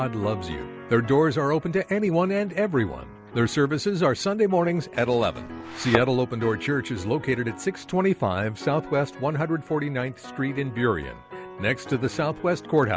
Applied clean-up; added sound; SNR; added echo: none; Thump, thud; 6 dB; none.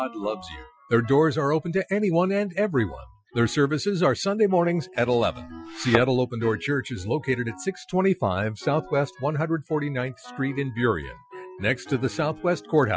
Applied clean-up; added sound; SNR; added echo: classical method Wiener filter.